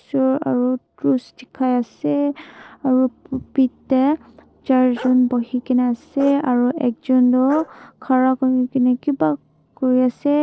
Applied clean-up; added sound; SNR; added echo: neural separator model SepFormer DNS4.